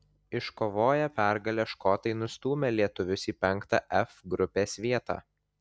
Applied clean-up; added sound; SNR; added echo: none; none; none; none.